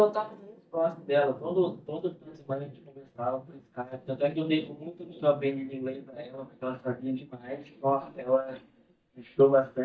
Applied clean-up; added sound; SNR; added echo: neural mask model DeepFilterNet 3.